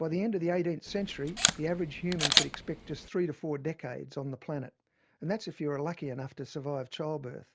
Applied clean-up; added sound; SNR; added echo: none; Camera; -3 dB; none.